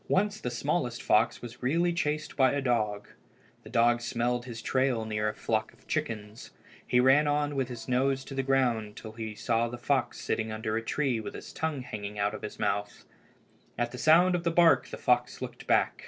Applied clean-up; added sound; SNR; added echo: neural separator model SepFormer DNS4.